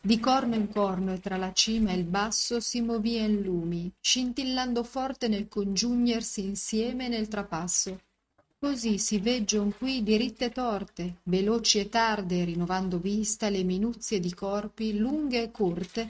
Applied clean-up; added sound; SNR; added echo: neural mask model RNNoise.